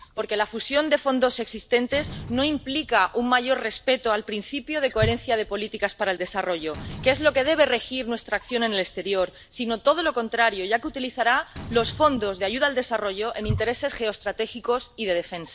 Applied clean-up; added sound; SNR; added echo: none; Wild animals + Slam; 15 dB; none.